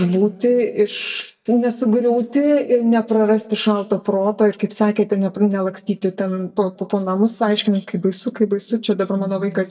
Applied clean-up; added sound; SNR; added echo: neural mask model DeepFilterNet 3.